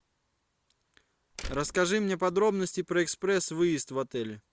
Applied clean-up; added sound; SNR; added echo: none; Slam; 12 dB; none.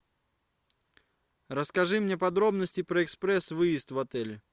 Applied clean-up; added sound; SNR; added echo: none; none; none; none.